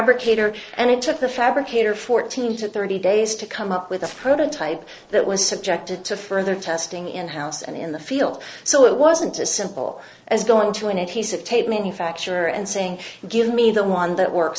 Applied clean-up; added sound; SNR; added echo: neural separator model SepFormer DNS4.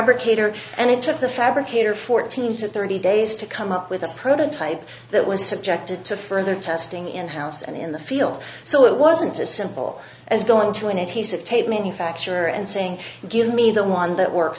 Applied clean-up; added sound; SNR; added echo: none; none; none; none.